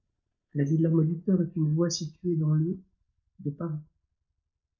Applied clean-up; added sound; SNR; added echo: neural mask model DeepFilterNet 3.